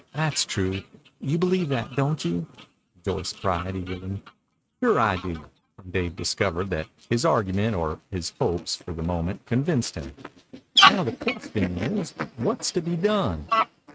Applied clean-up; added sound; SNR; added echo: neural mask model RNNoise.